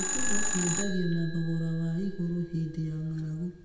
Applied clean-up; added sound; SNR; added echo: none; Telephone; 7 dB; reverberation time 0.8 s.